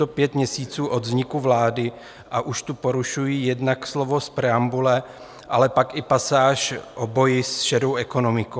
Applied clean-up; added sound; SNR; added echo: none; none; none; none.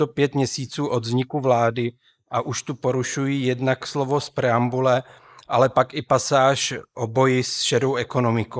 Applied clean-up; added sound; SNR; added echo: neural mask model Resemble Enhance denoiser.